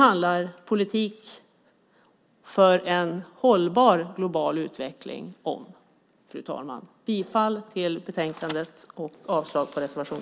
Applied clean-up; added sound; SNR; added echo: none; none; none; none.